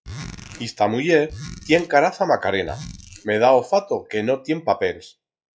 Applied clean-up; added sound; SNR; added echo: classical method log-MMSE.